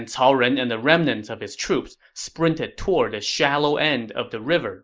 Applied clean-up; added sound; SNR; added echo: neural mask model Resemble Enhance denoiser.